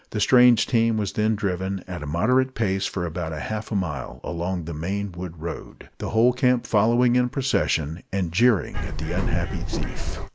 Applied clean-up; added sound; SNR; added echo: none; Bird; 0 dB; none.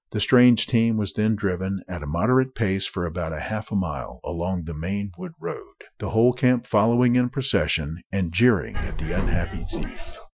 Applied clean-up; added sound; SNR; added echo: classical method Wiener filter.